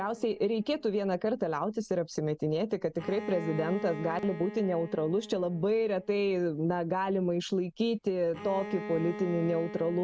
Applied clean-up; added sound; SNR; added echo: none; Bowed string instrument; 14 dB; none.